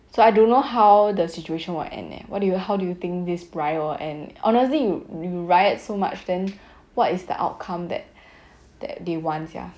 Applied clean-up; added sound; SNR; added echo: none; none; none; none.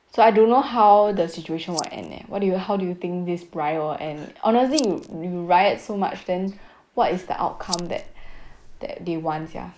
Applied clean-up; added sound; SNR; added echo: neural mask model Resemble Enhance denoiser.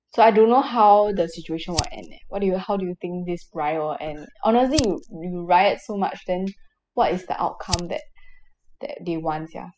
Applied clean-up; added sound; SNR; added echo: classical method spectral subtraction.